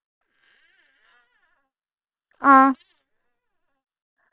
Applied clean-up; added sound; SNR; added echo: neural separator model SepFormer WHAM!.